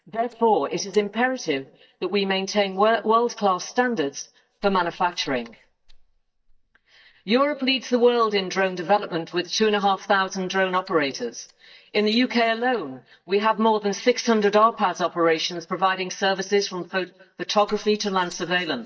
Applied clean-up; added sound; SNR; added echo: neural mask model DeepFilterNet 3.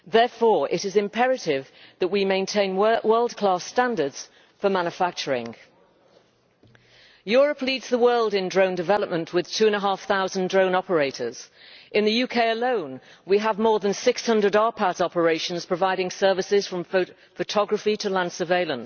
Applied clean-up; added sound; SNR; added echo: none; none; none; none.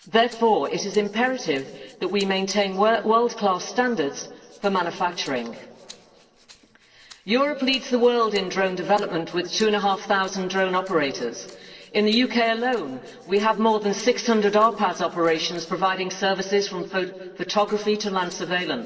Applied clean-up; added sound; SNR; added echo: neural separator model SepFormer DNS4.